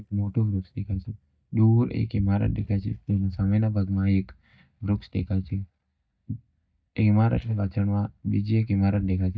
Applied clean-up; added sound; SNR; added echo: neural mask model DeepFilterNet 3.